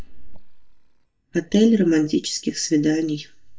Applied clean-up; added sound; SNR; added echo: neural mask model DeepFilterNet 3.